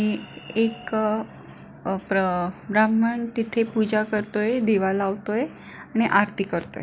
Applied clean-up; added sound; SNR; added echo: none; none; none; none.